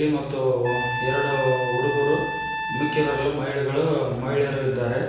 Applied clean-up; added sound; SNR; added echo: none; Trumpet; 5 dB; reverberation time 0.9 s.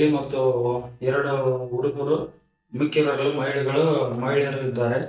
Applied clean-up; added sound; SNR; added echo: neural mask model DeepFilterNet 3.